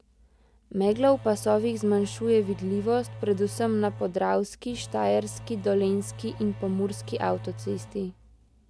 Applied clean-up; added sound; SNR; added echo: none; Engine / Domestic sounds, home sounds; 14 dB; none.